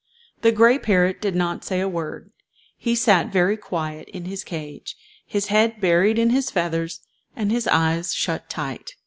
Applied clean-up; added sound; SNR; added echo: none; none; none; none.